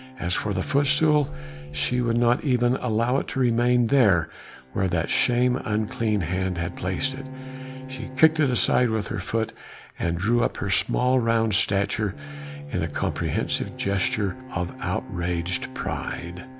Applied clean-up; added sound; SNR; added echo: none; Bowed string instrument + Bowed string instrument; 15 dB; none.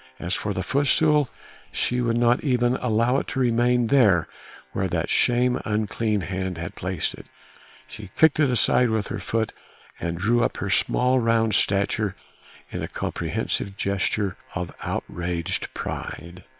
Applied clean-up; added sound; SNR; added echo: neural separator model SepFormer WHAM!.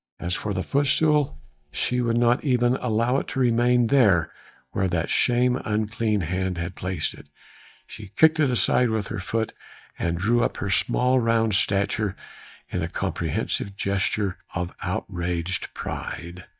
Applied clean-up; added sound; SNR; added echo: neural mask model DeepFilterNet 3.